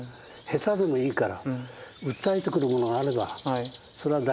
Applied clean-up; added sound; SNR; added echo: none; Crow; 11 dB; none.